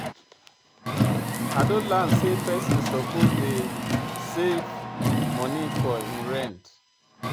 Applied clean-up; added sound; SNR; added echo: none; Car; -4 dB; none.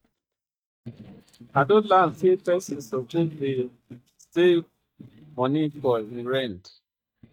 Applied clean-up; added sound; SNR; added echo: neural mask model DeepFilterNet 3.